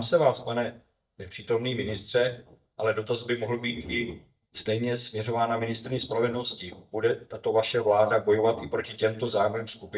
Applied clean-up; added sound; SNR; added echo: neural mask model DeepFilterNet 3.